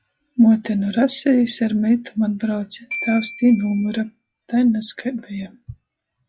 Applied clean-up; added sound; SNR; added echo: classical method log-MMSE.